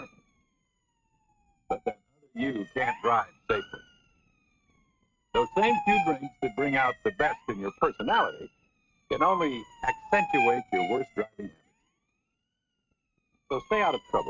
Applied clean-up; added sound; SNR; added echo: neural mask model RNNoise.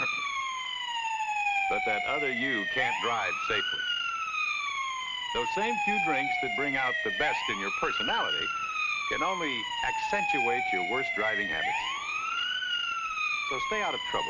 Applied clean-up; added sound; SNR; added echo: none; Siren; -5 dB; none.